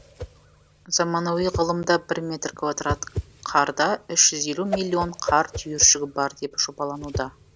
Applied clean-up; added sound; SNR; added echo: none; Whoosh, swoosh, swish; 12 dB; none.